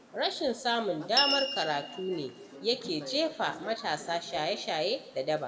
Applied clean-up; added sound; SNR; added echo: none; Door / Bell; 7 dB; reverberation time 1.9 s.